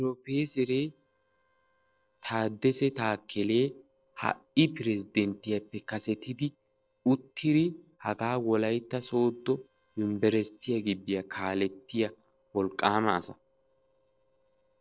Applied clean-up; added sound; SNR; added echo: neural separator model SepFormer DNS4.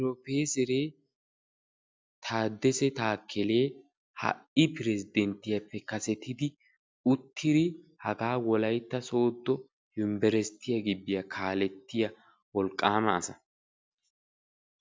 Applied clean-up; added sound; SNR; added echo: none; none; none; none.